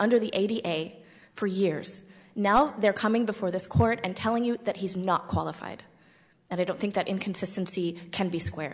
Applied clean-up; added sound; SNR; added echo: none; none; none; none.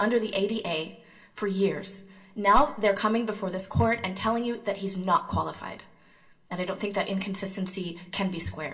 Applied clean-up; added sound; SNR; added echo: none; none; none; reverberation time 0.2 s.